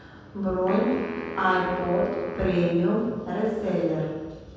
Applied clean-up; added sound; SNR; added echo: none; Wind instrument, woodwind instrument; 12 dB; reverberation time 1.2 s.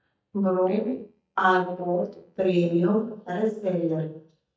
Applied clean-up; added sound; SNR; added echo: neural mask model DeepFilterNet 3.